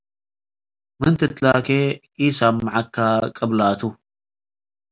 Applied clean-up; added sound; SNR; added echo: none; none; none; none.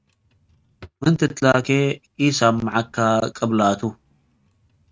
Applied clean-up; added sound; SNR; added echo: neural mask model RNNoise.